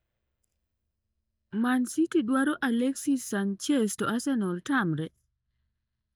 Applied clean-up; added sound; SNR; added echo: neural mask model DeepFilterNet 3.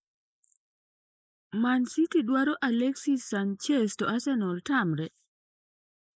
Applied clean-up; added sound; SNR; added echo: neural mask model Resemble Enhance denoiser.